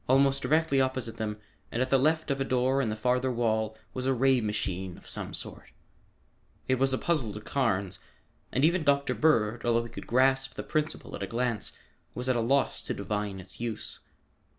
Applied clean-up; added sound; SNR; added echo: none; none; none; none.